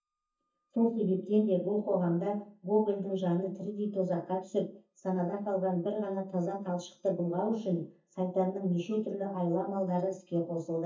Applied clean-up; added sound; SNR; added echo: neural mask model DeepFilterNet 3.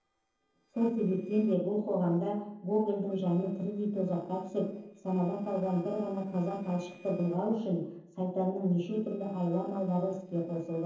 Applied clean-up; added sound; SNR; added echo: neural separator model SepFormer DNS4.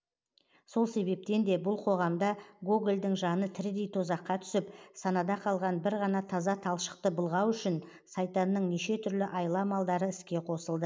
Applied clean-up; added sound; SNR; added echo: none; none; none; none.